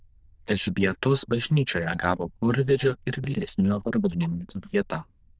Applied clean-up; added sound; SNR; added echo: neural diffusion model UNIVERSE++.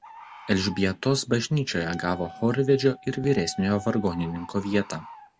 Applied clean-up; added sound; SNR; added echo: none; Wind instrument, woodwind instrument + Bird; 18 dB; none.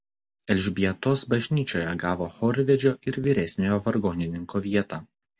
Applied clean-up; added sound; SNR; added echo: none; none; none; none.